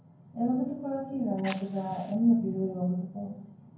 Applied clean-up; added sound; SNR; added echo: none; Fire; 17 dB; reverberation time 0.9 s.